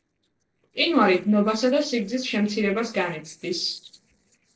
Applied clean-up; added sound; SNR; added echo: neural separator model SepFormer DNS4.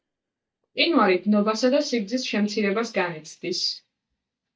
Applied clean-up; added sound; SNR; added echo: neural mask model DeepFilterNet 3.